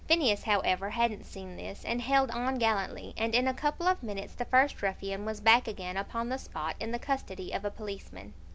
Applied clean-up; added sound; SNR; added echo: none; none; none; none.